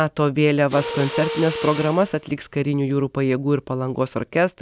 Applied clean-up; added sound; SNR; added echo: none; Mechanisms; 10 dB; none.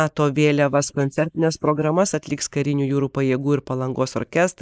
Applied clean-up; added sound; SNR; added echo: neural mask model Resemble Enhance denoiser.